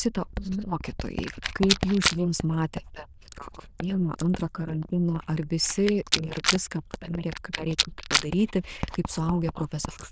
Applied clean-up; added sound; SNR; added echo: neural diffusion model UNIVERSE++.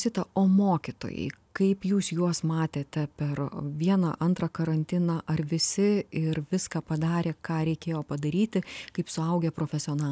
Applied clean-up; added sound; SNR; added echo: none; none; none; none.